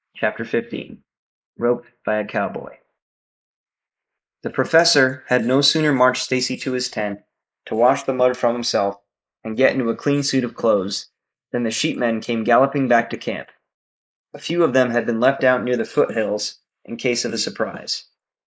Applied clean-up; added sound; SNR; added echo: neural mask model Resemble Enhance denoiser.